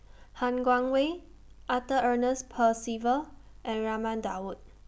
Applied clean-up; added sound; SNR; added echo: none; none; none; none.